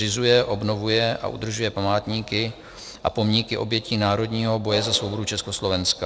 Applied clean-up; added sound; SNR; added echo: none; none; none; none.